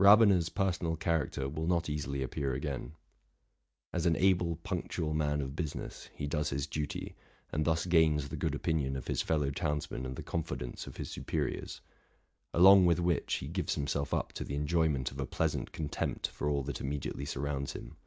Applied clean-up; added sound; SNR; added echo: none; none; none; none.